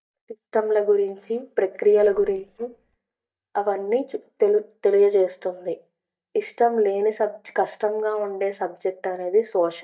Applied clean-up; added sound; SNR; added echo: neural mask model DeepFilterNet 3.